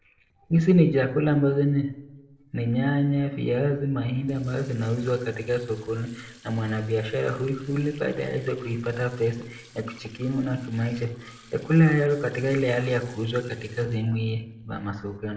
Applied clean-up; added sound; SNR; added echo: neural separator model SepFormer DNS4.